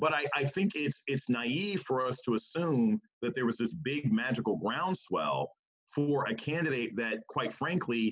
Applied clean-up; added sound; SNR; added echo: none; none; none; none.